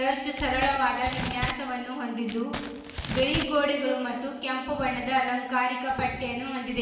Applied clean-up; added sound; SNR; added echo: none; Crumpling, crinkling; 7 dB; reverberation time 1.3 s.